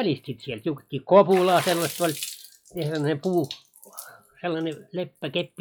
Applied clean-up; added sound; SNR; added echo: classical method log-MMSE.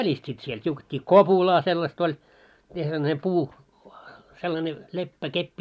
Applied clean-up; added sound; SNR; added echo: none; none; none; none.